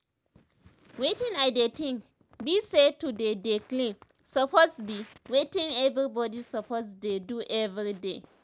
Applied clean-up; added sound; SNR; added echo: none; none; none; none.